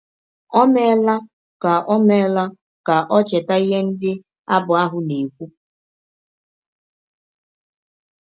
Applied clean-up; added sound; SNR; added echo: none; none; none; none.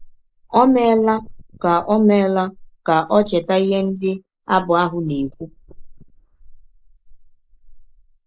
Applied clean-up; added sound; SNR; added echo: neural mask model Resemble Enhance denoiser.